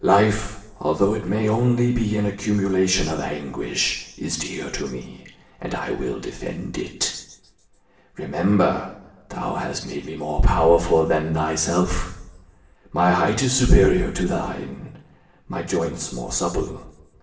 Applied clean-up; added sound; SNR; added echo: none; none; none; reverberation time 0.8 s.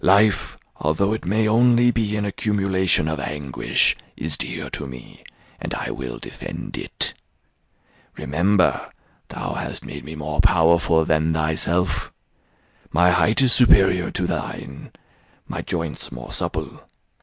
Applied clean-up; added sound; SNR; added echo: none; none; none; none.